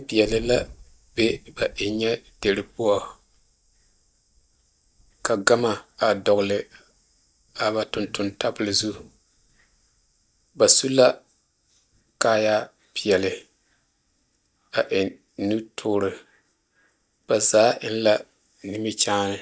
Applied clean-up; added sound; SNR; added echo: neural mask model DeepFilterNet 3.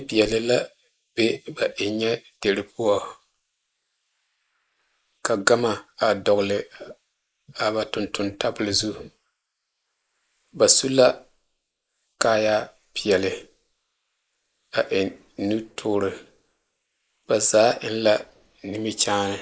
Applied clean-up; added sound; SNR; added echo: neural mask model Resemble Enhance denoiser.